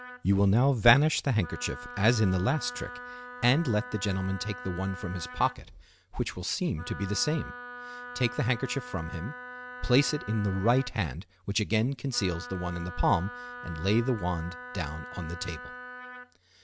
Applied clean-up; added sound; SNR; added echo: none; Wind instrument, woodwind instrument; 14 dB; none.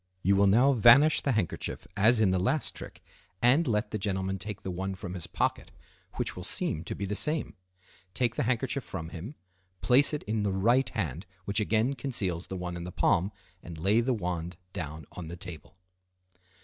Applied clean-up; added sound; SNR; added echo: none; none; none; none.